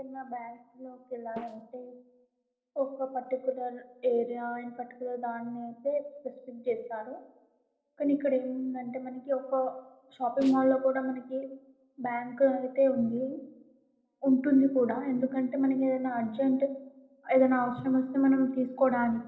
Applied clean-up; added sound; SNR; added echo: neural separator model SepFormer DNS4.